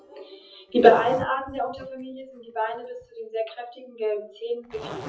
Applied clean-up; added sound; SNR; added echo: classical method WPE with log-MMSE.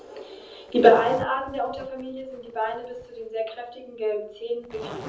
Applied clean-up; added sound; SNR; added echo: none; Zipper (clothing); 18 dB; reverberation time 0.7 s.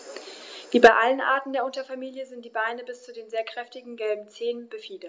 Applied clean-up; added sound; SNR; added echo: none; none; none; none.